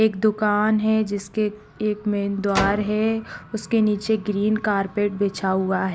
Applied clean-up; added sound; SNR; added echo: none; Slam; 11 dB; none.